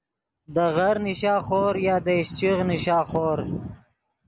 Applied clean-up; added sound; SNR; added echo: none; none; none; none.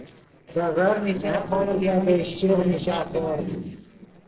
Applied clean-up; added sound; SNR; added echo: neural separator model SepFormer DNS4.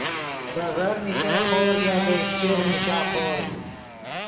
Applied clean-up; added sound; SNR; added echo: none; Motorcycle; 1 dB; reverberation time 1.0 s.